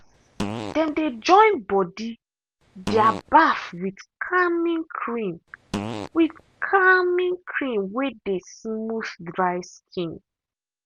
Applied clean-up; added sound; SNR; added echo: none; Fart; 10 dB; none.